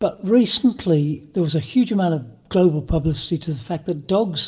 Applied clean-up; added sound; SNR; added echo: none; none; none; reverberation time 0.5 s.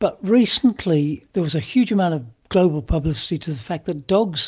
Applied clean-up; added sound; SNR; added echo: none; none; none; none.